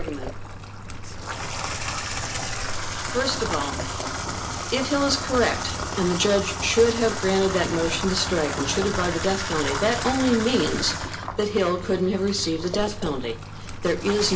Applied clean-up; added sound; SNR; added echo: none; Bathtub (filling or washing) / Water tap, faucet; 5 dB; reverberation time 0.2 s.